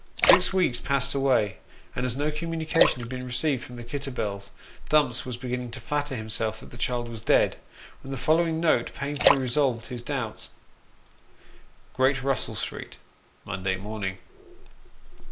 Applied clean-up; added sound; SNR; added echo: neural mask model Resemble Enhance denoiser.